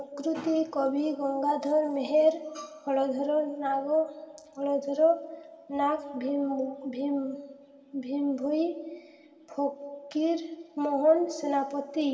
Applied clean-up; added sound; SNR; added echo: none; none; none; reverberation time 2.6 s.